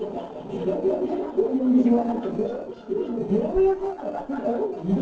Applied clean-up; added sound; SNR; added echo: neural separator model SepFormer DNS4.